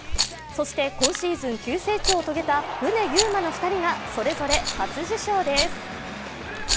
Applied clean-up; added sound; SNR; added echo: none; Rattle; 5 dB; none.